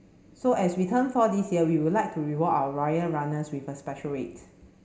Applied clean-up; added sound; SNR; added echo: none; none; none; reverberation time 0.8 s.